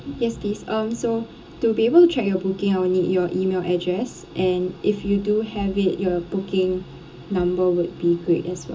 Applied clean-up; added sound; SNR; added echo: none; none; none; reverberation time 0.2 s.